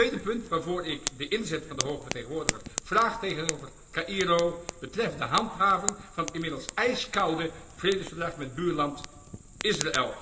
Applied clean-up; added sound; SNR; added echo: none; Fire; 9 dB; reverberation time 1.4 s.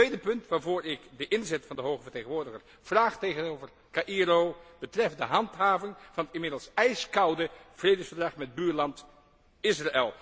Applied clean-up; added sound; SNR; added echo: none; none; none; none.